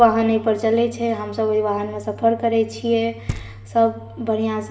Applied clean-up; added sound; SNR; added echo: none; Knock; 19 dB; reverberation time 0.8 s.